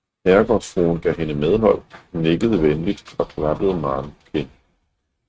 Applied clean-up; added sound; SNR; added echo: neural mask model RNNoise.